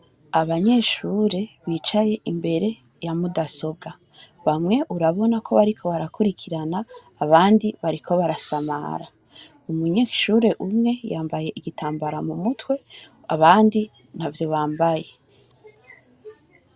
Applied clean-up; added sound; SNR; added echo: none; none; none; none.